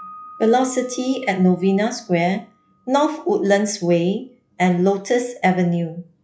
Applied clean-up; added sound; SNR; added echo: classical method log-MMSE.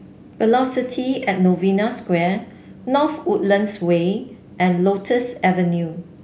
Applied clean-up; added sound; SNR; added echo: none; none; none; none.